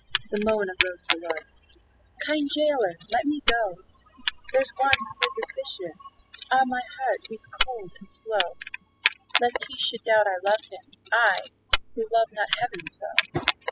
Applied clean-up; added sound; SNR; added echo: classical method spectral subtraction.